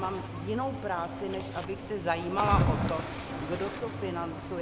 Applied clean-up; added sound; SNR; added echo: none; Cricket / Waves, surf; 0 dB; none.